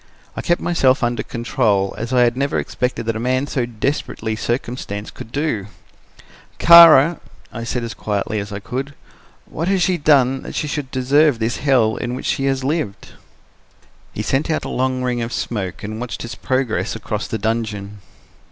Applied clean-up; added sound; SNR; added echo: none; none; none; none.